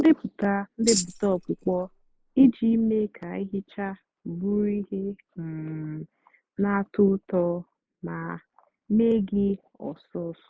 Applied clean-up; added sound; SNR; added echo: neural mask model Resemble Enhance denoiser.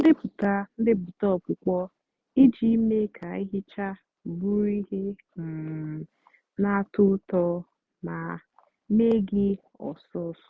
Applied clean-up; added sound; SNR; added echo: none; none; none; none.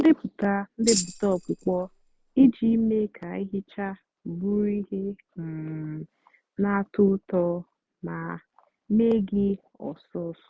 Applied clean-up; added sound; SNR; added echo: none; Tambourine; 8 dB; none.